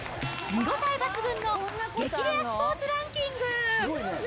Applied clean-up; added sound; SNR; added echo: none; Acoustic guitar; 15 dB; none.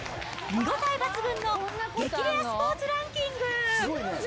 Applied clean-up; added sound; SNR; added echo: none; none; none; none.